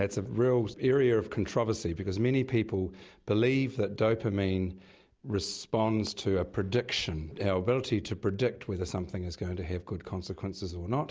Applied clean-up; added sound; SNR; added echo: none; none; none; none.